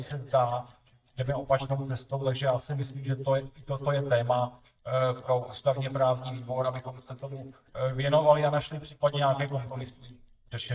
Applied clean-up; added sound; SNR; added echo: neural mask model DeepFilterNet 3.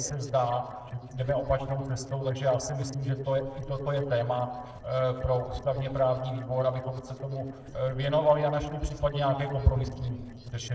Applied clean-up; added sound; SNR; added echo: neural separator model SepFormer DNS4.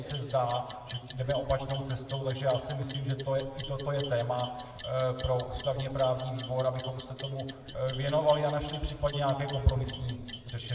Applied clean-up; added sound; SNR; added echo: none; Clock; 1 dB; reverberation time 1.5 s.